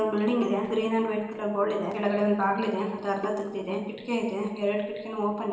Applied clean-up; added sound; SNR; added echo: none; Bowed string instrument; 16 dB; reverberation time 1.1 s.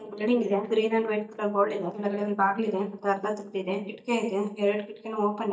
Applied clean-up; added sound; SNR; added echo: neural mask model DeepFilterNet 3.